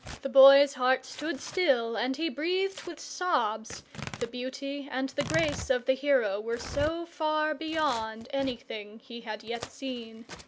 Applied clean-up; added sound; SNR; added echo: none; Tearing; 16 dB; none.